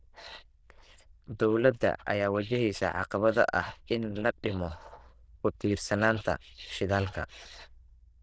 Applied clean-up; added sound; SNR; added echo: neural diffusion model UNIVERSE++.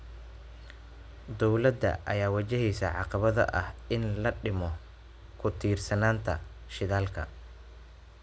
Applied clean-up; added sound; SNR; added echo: none; none; none; none.